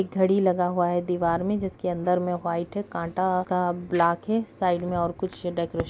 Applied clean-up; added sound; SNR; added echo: none; none; none; none.